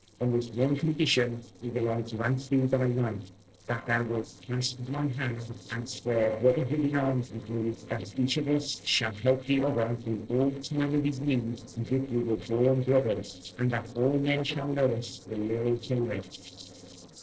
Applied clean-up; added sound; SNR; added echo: neural separator model SepFormer DNS4.